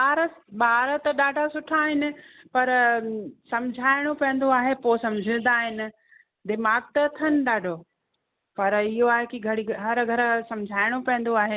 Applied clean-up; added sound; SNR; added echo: none; none; none; none.